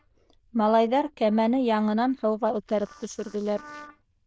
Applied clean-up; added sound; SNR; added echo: neural diffusion model UNIVERSE++.